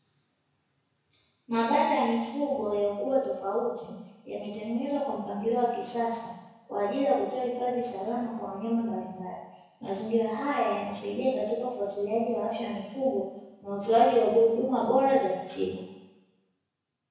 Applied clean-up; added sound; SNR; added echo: none; none; none; reverberation time 1.1 s.